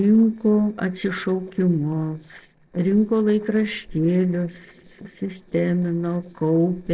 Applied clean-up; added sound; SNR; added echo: neural separator model SepFormer DNS4.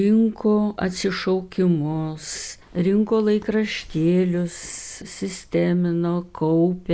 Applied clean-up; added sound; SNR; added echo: none; none; none; none.